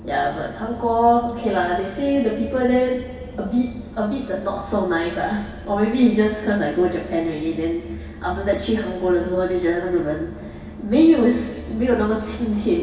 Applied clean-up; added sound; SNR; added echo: none; none; none; reverberation time 2.7 s.